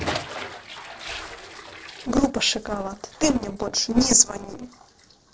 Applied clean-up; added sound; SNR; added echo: neural separator model SepFormer DNS4.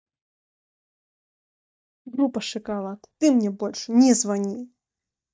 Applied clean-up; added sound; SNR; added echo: neural mask model DeepFilterNet 3.